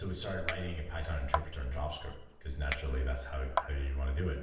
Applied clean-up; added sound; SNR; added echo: none; Chink, clink; 7 dB; reverberation time 0.7 s.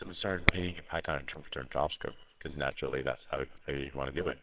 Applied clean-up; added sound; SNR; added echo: neural separator model SepFormer WHAMR!.